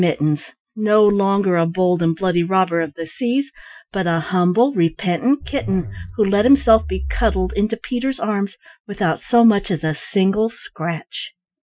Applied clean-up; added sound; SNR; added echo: classical method Wiener filter.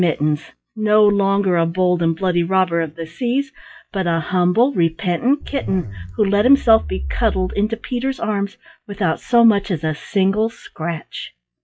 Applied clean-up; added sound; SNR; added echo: classical method log-MMSE.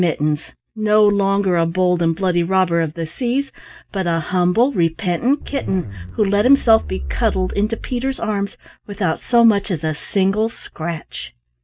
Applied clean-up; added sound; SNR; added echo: neural mask model DeepFilterNet 3.